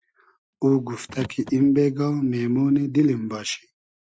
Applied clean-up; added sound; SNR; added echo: neural mask model RNNoise.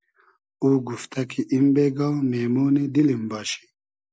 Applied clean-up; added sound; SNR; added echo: none; none; none; none.